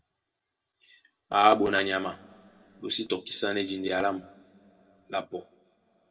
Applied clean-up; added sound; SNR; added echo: none; none; none; reverberation time 1.1 s.